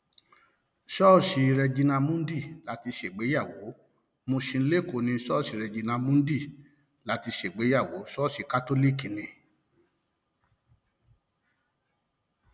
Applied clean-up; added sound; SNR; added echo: none; none; none; none.